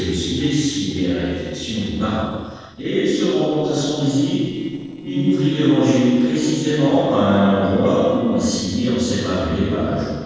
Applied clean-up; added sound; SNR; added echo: neural separator model SepFormer DNS4.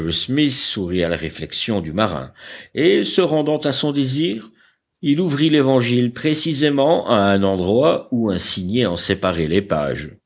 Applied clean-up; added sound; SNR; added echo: none; none; none; none.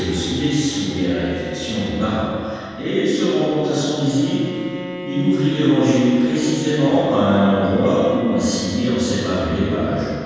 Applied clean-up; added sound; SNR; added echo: none; Bowed string instrument; 17 dB; reverberation time 2.1 s.